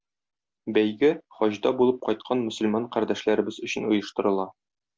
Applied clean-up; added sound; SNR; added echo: none; none; none; none.